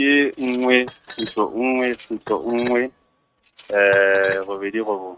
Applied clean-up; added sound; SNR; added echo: neural mask model RNNoise.